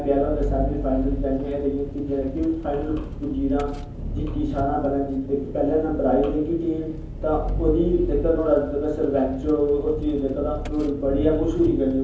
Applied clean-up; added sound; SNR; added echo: none; Engine; 6 dB; reverberation time 0.7 s.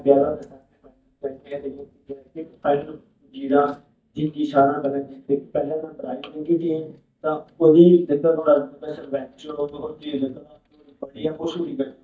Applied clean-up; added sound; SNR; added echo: neural mask model DeepFilterNet 3.